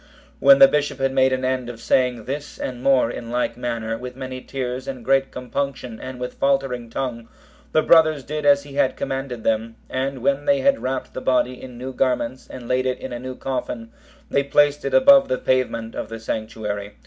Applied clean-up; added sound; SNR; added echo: none; none; none; none.